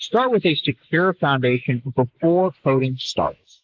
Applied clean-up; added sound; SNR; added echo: neural mask model Resemble Enhance denoiser.